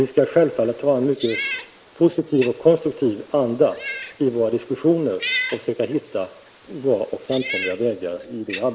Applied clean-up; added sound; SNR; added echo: neural mask model Resemble Enhance denoiser.